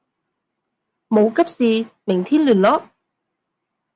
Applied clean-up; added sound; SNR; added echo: none; none; none; none.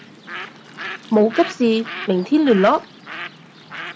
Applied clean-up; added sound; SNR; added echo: none; Bird; 14 dB; none.